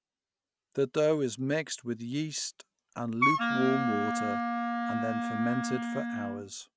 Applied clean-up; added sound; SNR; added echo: none; Wind instrument, woodwind instrument; -2 dB; none.